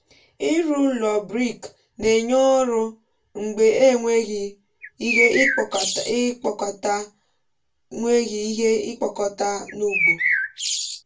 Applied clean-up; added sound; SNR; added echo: none; Bird; 0 dB; reverberation time 0.2 s.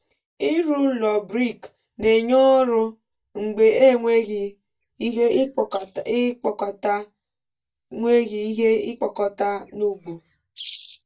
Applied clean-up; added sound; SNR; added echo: neural mask model DeepFilterNet 3.